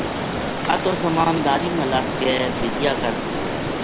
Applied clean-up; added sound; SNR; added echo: none; Stream; 1 dB; none.